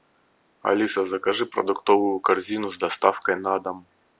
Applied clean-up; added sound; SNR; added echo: none; none; none; none.